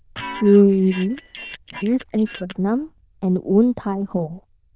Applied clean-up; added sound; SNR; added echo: neural diffusion model UNIVERSE++.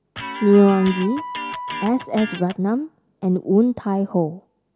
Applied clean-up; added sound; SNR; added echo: none; Wind instrument, woodwind instrument + Electric guitar; 11 dB; none.